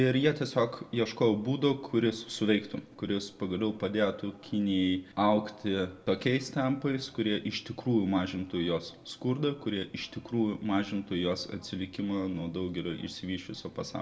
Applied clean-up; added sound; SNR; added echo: none; none; none; reverberation time 0.2 s.